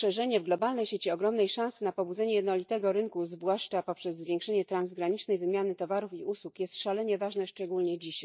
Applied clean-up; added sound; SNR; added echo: neural mask model DeepFilterNet 3.